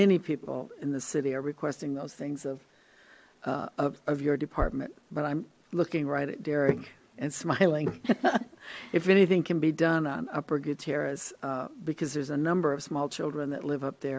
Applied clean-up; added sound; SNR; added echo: none; none; none; none.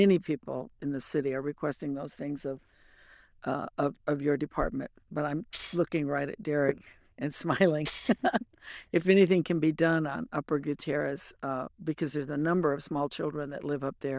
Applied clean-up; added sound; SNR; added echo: neural diffusion model UNIVERSE++.